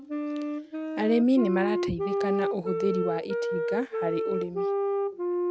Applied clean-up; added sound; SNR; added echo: none; Wind instrument, woodwind instrument; -1 dB; none.